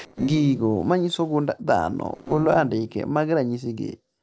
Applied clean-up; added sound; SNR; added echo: neural separator model SepFormer DNS4.